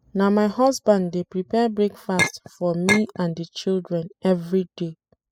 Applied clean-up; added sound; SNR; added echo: classical method spectral subtraction.